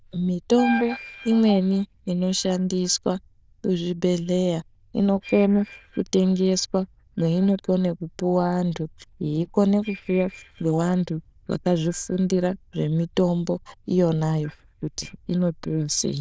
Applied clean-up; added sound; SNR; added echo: neural diffusion model UNIVERSE++.